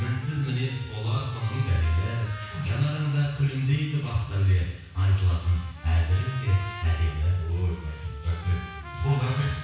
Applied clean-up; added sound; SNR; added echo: none; Trumpet; 19 dB; reverberation time 1.1 s.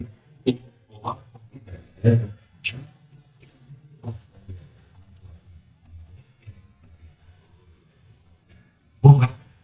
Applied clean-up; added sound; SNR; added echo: neural mask model DeepFilterNet 3.